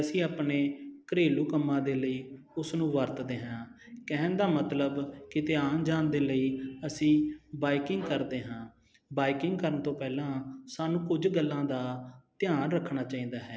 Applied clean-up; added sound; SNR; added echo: neural separator model SepFormer DNS4.